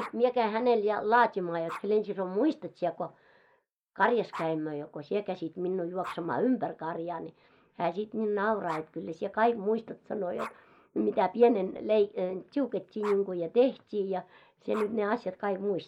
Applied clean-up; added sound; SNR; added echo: neural mask model Resemble Enhance denoiser.